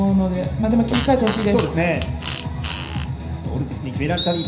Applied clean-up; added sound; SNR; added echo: none; Fart; 11 dB; reverberation time 0.5 s.